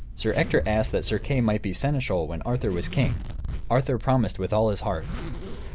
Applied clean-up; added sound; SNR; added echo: none; Zipper (clothing); 6 dB; none.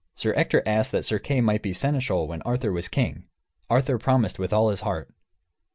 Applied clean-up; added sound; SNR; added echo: none; none; none; none.